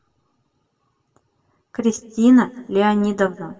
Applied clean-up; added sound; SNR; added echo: none; none; none; reverberation time 1.0 s.